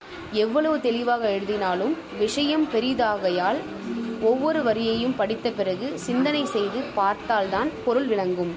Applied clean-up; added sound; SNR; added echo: none; none; none; none.